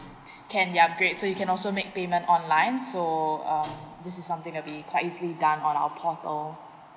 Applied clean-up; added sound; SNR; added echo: none; none; none; none.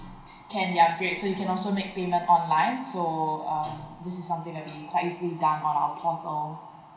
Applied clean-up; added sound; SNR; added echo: none; none; none; reverberation time 0.4 s.